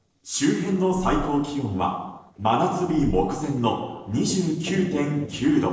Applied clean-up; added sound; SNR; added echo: neural separator model SepFormer DNS4.